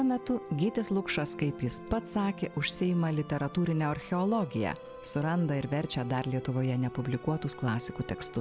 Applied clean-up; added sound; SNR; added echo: none; Chime; 10 dB; none.